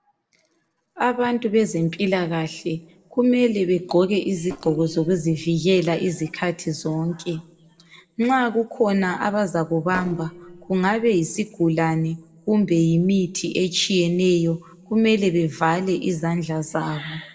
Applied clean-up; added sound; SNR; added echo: neural separator model SepFormer DNS4.